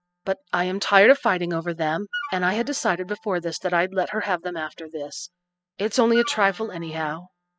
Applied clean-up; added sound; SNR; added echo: classical method spectral subtraction.